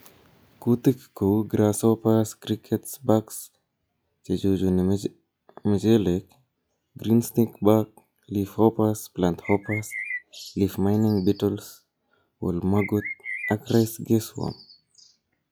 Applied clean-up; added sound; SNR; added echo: classical method log-MMSE.